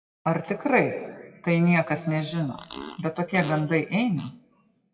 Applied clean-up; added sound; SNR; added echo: classical method WPE with log-MMSE.